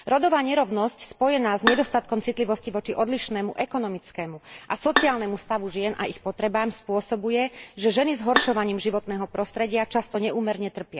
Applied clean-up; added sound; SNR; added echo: none; Bowed string instrument; 6 dB; none.